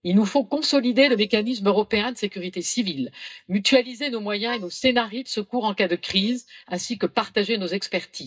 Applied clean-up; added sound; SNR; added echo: neural mask model DeepFilterNet 3.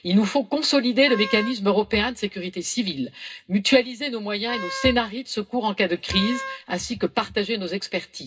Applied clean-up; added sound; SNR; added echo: none; Wind instrument, woodwind instrument; 11 dB; reverberation time 0.2 s.